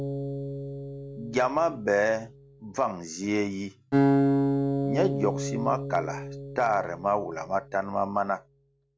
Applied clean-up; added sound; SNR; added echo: none; Acoustic guitar; 1 dB; none.